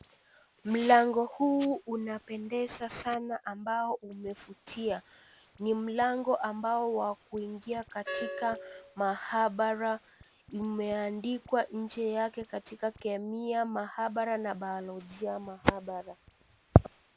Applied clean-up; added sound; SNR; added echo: none; none; none; none.